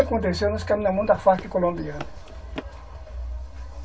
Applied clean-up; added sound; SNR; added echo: none; Run; 17 dB; reverberation time 0.2 s.